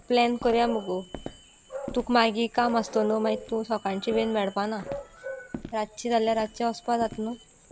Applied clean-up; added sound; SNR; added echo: none; Walk, footsteps; 18 dB; none.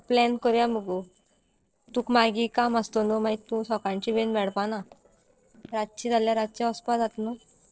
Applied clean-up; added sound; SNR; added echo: neural separator model SepFormer DNS4.